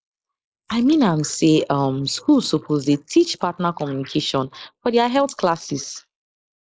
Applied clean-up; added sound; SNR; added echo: neural mask model Resemble Enhance denoiser.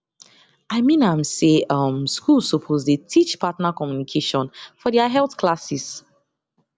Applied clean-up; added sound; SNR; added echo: none; none; none; none.